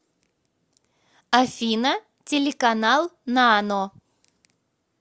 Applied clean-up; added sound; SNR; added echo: none; none; none; none.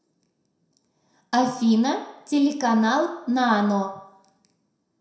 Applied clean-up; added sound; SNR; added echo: none; none; none; reverberation time 0.5 s.